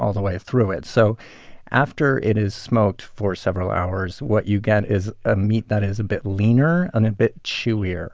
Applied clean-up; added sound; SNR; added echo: none; none; none; none.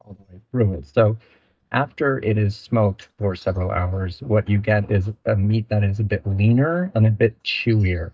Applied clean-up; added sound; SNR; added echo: neural mask model DeepFilterNet 3.